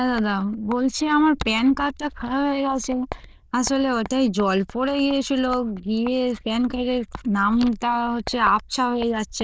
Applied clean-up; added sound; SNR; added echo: neural diffusion model UNIVERSE++.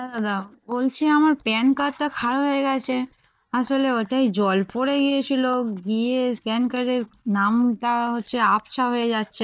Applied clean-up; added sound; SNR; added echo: neural mask model DeepFilterNet 3.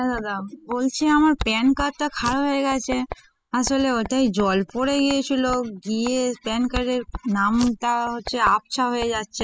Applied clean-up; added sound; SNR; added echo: classical method spectral subtraction.